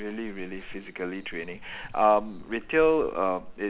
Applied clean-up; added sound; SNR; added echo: none; Thunder / Wind / Bird vocalization, bird call, bird song; 14 dB; none.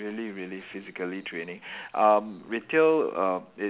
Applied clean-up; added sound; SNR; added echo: none; none; none; none.